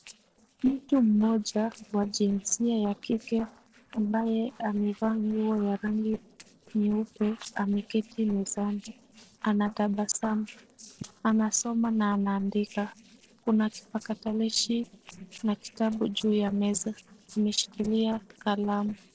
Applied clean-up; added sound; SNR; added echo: neural separator model SepFormer DNS4.